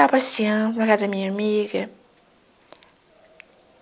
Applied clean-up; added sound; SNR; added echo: none; none; none; none.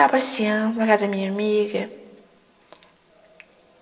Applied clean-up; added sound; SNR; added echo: none; none; none; reverberation time 0.9 s.